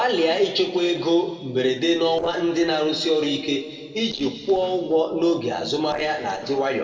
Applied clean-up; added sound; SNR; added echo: neural separator model SepFormer DNS4.